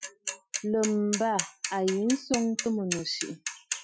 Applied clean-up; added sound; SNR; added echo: classical method Wiener filter.